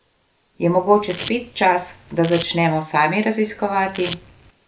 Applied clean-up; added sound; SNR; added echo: none; Domestic sounds, home sounds; 10 dB; none.